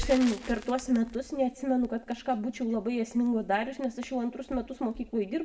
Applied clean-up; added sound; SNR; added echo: none; Crackle; 15 dB; reverberation time 0.8 s.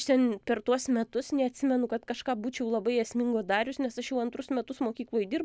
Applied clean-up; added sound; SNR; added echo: none; none; none; none.